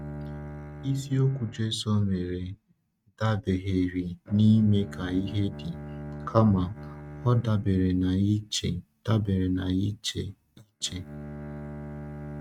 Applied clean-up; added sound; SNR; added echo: neural mask model RNNoise.